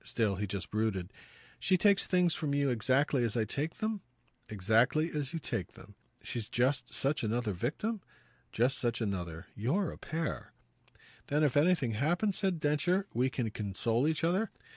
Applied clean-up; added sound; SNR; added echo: none; none; none; none.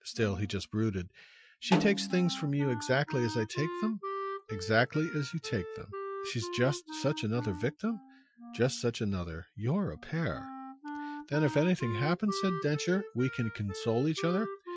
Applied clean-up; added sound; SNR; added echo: classical method Wiener filter.